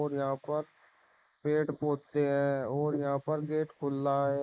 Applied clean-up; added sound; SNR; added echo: neural mask model Resemble Enhance denoiser.